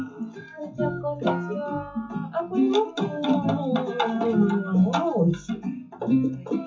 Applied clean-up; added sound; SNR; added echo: classical method WPE with log-MMSE.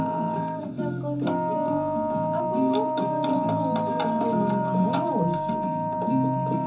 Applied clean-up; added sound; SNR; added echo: none; Wind instrument, woodwind instrument; 1 dB; reverberation time 0.3 s.